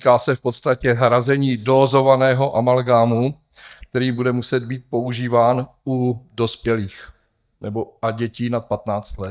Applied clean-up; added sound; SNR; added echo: neural mask model DeepFilterNet 3.